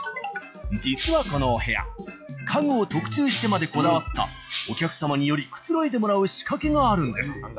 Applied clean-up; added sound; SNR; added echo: classical method log-MMSE.